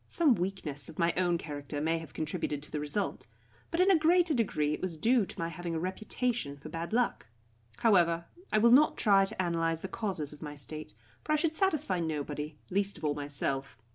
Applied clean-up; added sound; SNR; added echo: none; none; none; none.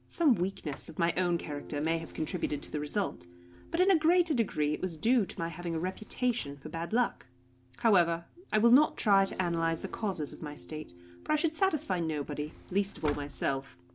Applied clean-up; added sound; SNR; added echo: none; Guitar + Sliding door; 18 dB; none.